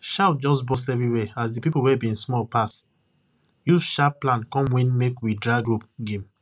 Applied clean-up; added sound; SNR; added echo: none; none; none; none.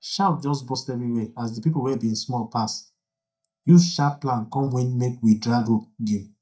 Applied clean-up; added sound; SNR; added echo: neural mask model DeepFilterNet 3.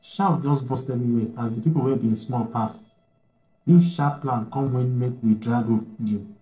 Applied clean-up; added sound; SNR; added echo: neural separator model SepFormer DNS4.